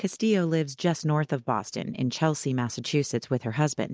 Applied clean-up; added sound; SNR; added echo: none; none; none; none.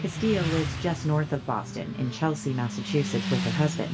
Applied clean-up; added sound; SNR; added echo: none; Motorcycle; 5 dB; reverberation time 0.2 s.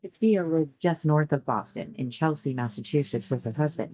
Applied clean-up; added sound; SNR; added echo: neural mask model DeepFilterNet 3.